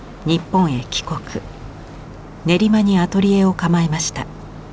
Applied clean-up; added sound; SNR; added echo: none; none; none; none.